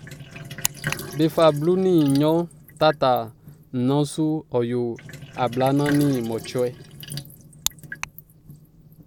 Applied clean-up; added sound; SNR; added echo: none; Sink (filling or washing); 15 dB; none.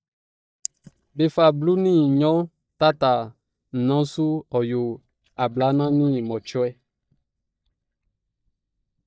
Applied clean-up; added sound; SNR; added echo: neural mask model DeepFilterNet 3.